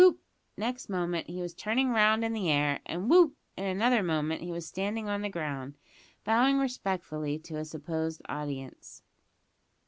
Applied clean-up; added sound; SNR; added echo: none; none; none; none.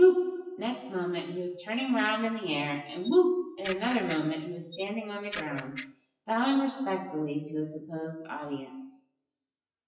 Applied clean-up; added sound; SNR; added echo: classical method WPE with log-MMSE.